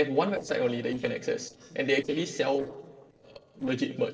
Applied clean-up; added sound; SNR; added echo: neural separator model SepFormer DNS4.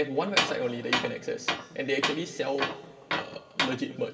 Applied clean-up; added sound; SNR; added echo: none; Tools; 1 dB; reverberation time 2.2 s.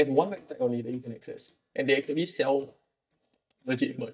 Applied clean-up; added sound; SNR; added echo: neural mask model DeepFilterNet 3.